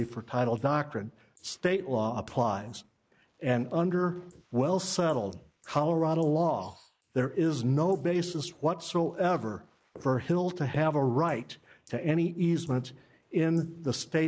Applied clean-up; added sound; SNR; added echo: neural mask model Resemble Enhance denoiser.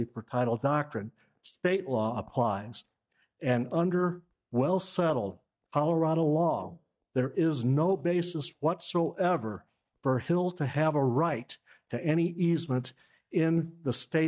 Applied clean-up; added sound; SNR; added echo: neural mask model DeepFilterNet 3.